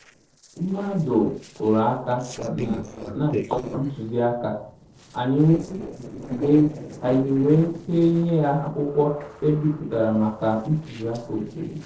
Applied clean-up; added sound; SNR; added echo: neural separator model SepFormer DNS4.